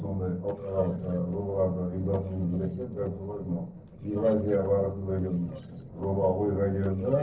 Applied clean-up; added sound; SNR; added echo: neural separator model SepFormer DNS4.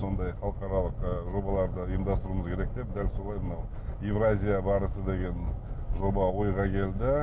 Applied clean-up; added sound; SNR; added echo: none; none; none; none.